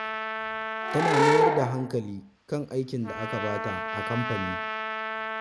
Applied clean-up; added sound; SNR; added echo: none; Trumpet + Animal / Brass instrument; -2 dB; none.